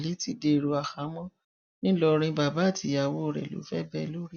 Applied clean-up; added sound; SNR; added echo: none; none; none; none.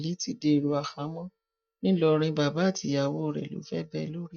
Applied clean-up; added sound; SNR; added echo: neural mask model DeepFilterNet 3.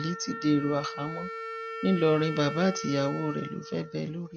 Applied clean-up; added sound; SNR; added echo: none; Wind instrument, woodwind instrument; 9 dB; none.